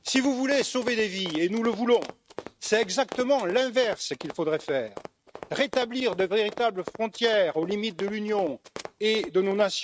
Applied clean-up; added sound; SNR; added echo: neural mask model RNNoise.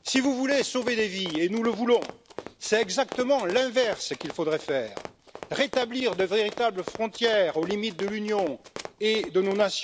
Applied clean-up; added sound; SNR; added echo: none; Run; 15 dB; none.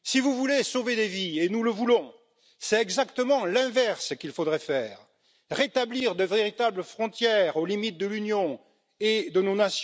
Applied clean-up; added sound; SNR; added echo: none; none; none; none.